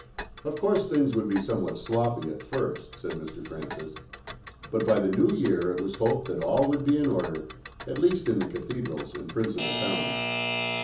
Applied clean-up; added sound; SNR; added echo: none; Alarm / Clock; 9 dB; reverberation time 0.7 s.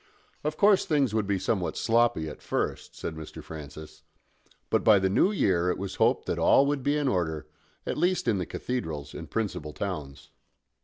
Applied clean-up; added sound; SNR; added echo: none; none; none; none.